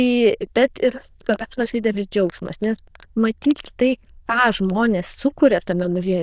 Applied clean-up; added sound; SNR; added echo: neural diffusion model UNIVERSE++.